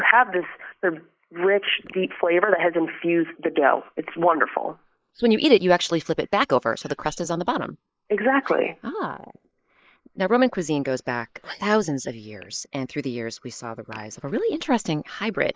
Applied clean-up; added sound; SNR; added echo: neural mask model Resemble Enhance denoiser.